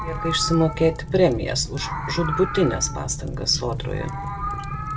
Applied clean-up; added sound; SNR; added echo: none; Meow + Fire; 5 dB; none.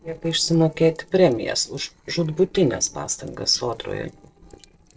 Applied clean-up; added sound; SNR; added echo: neural separator model SepFormer DNS4.